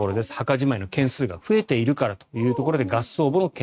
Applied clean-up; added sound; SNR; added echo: neural mask model RNNoise.